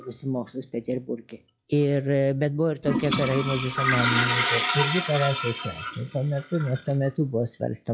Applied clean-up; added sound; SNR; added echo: classical method log-MMSE.